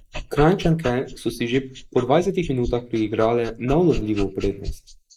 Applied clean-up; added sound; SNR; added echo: neural mask model Resemble Enhance denoiser.